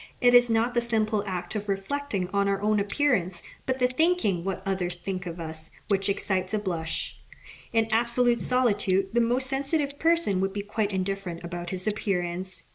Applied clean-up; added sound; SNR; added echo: none; Tick-tock; 16 dB; none.